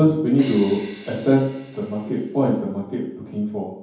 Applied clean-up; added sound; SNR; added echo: none; Crash cymbal; 18 dB; reverberation time 0.9 s.